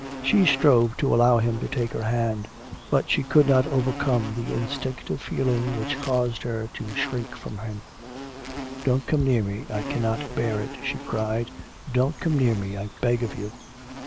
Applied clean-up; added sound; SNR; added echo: none; Insect; 12 dB; none.